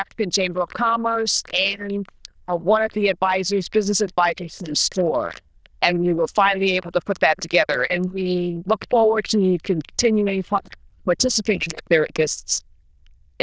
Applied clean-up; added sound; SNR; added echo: neural diffusion model UNIVERSE++.